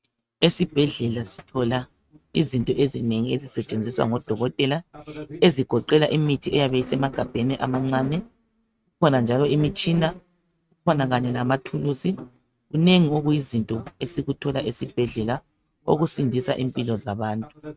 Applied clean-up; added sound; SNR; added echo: neural mask model RNNoise.